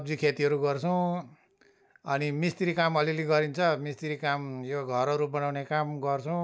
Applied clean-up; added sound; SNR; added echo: none; none; none; none.